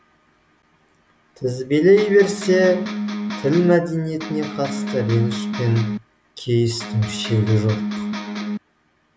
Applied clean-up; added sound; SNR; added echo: none; Electric guitar; 6 dB; none.